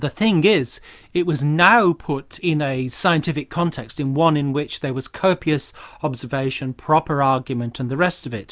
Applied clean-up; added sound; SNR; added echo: none; none; none; none.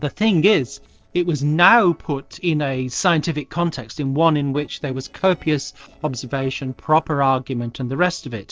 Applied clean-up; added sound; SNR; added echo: neural separator model SepFormer DNS4.